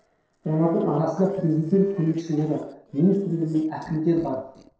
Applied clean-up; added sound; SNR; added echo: neural separator model SepFormer DNS4.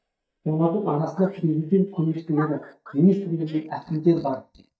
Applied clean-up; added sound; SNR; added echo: neural mask model DeepFilterNet 3.